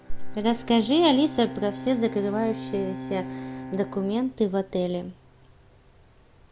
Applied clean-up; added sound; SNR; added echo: none; Bowed string instrument; 13 dB; none.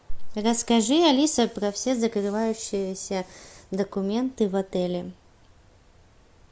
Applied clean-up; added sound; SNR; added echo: none; none; none; none.